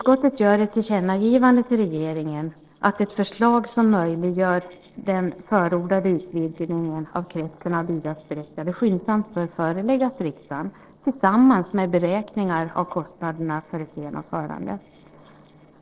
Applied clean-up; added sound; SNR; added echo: neural separator model SepFormer DNS4.